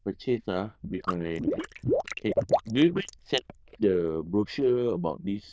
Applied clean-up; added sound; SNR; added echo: neural diffusion model UNIVERSE++.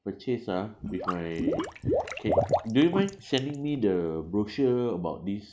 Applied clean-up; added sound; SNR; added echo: none; Liquid; 2 dB; none.